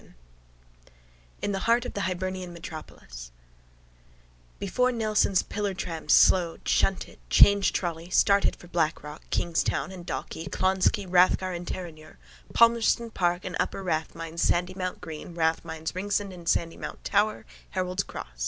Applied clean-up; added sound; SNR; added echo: none; none; none; none.